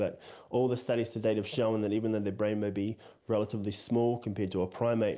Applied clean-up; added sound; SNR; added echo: none; none; none; none.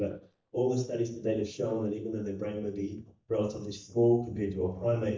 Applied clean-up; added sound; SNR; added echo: neural mask model DeepFilterNet 3.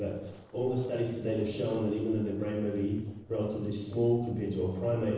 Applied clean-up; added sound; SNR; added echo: neural separator model SepFormer DNS4.